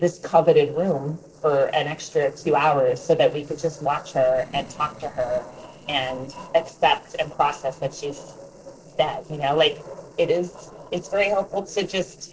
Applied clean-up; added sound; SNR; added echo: neural separator model SepFormer DNS4.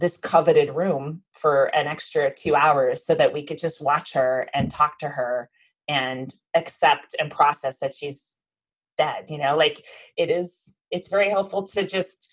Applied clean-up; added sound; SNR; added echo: none; none; none; none.